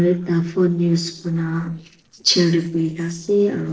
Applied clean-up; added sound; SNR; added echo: neural separator model SepFormer DNS4.